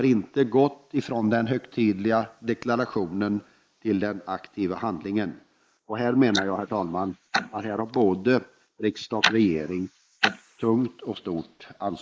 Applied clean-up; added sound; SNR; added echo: neural mask model Resemble Enhance denoiser.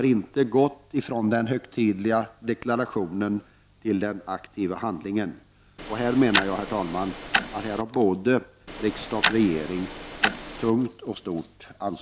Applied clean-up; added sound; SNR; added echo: none; Tick-tock; 3 dB; none.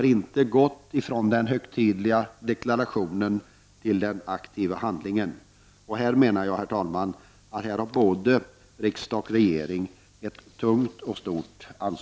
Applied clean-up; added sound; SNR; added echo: none; none; none; none.